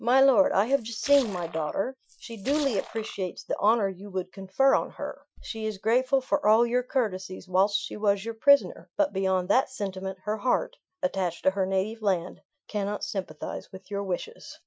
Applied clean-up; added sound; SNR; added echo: classical method Wiener filter.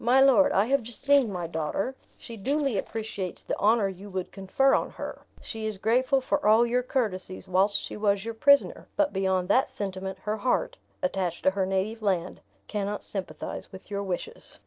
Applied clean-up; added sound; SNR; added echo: neural separator model SepFormer DNS4.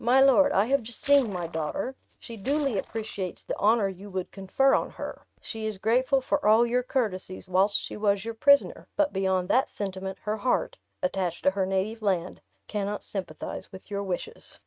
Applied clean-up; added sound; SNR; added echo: neural mask model RNNoise.